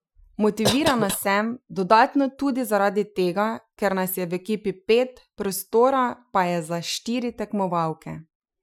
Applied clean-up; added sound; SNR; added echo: classical method Wiener filter.